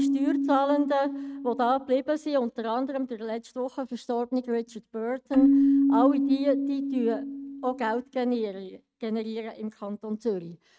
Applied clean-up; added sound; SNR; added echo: neural mask model RNNoise.